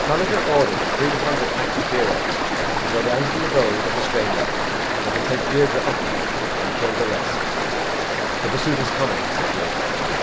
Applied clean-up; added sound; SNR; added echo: none; Stream; -3 dB; none.